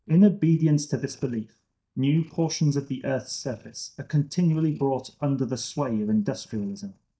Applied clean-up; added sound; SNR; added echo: neural mask model DeepFilterNet 3.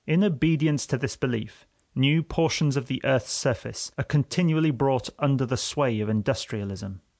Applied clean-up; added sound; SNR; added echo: none; none; none; none.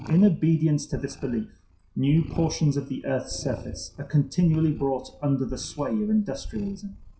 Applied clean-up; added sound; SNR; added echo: classical method WPE with log-MMSE.